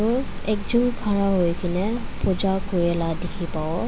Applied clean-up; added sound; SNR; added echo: none; Splash, splatter; 20 dB; none.